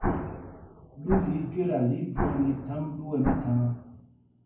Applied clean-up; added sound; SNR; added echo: none; Explosion; 4 dB; reverberation time 0.9 s.